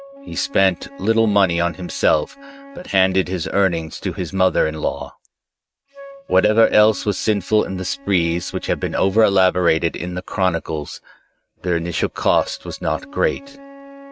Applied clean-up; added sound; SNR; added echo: neural mask model RNNoise.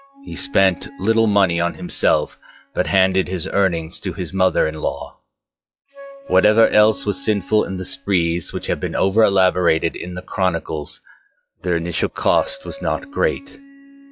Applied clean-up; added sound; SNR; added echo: classical method log-MMSE.